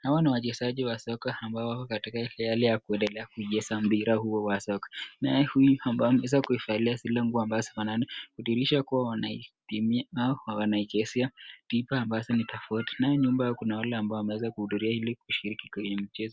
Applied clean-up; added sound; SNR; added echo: none; none; none; none.